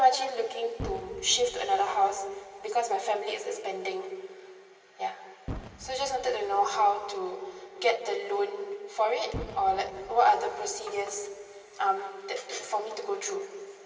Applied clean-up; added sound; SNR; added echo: none; Boom; 17 dB; reverberation time 2.4 s.